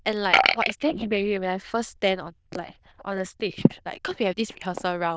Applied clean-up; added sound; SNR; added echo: neural diffusion model UNIVERSE++.